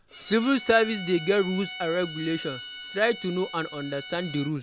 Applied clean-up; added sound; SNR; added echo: none; Bowed string instrument; 13 dB; none.